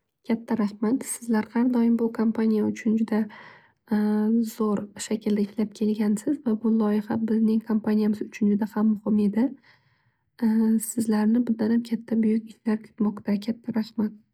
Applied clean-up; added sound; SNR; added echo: none; none; none; none.